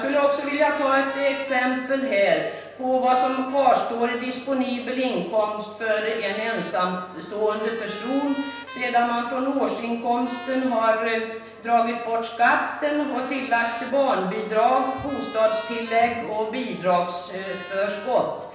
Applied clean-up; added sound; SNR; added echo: none; Trumpet; 19 dB; reverberation time 0.9 s.